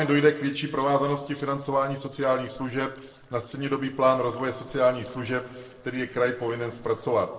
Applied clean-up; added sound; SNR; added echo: neural separator model SepFormer DNS4.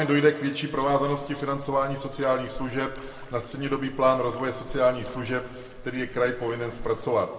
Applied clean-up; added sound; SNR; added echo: none; Splash, splatter; 14 dB; reverberation time 1.6 s.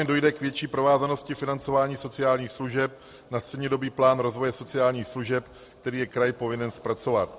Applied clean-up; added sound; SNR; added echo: none; none; none; none.